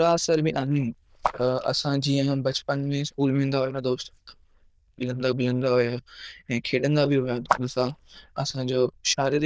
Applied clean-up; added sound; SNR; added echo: neural diffusion model UNIVERSE++.